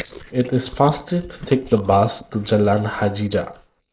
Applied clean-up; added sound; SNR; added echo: neural mask model Resemble Enhance denoiser.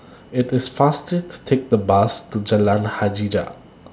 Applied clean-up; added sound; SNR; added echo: none; none; none; none.